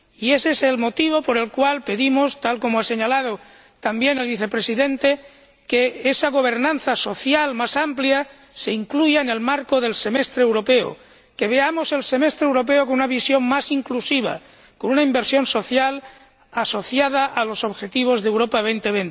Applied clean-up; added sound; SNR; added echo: none; none; none; none.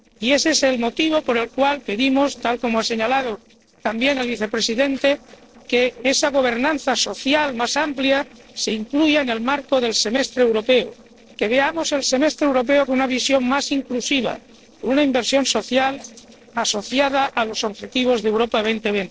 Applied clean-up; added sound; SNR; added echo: neural separator model SepFormer DNS4.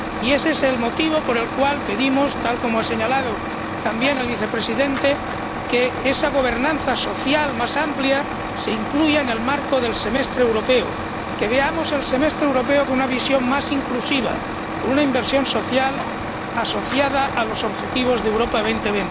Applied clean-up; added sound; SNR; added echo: none; Truck; 5 dB; none.